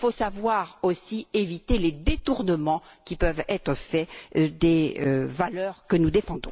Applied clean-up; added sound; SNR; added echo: none; none; none; none.